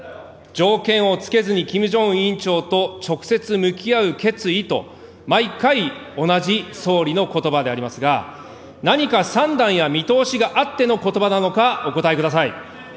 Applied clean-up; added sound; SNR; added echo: none; none; none; none.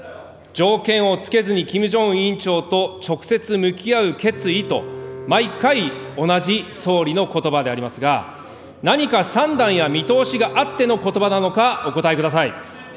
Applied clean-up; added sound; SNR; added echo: none; Bowed string instrument; 14 dB; none.